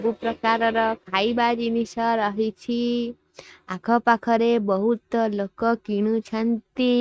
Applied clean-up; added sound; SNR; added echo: neural mask model RNNoise.